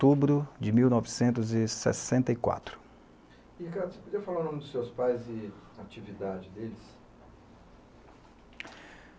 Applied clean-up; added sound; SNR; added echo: none; none; none; none.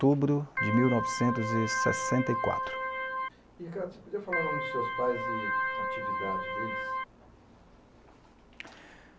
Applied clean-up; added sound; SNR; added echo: none; Organ; 0 dB; none.